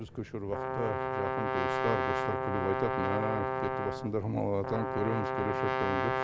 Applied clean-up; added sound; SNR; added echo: none; Brass instrument; -2 dB; none.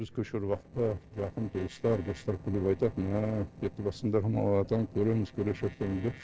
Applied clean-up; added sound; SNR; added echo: neural separator model SepFormer DNS4.